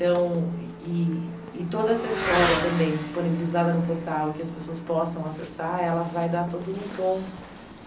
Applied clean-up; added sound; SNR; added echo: none; Motorcycle / Accelerating, revving, vroom; 8 dB; none.